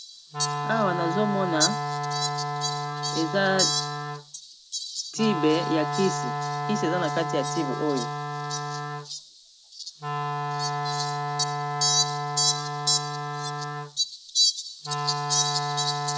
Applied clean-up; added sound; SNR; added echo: none; Fowl + Wind instrument, woodwind instrument; -3 dB; none.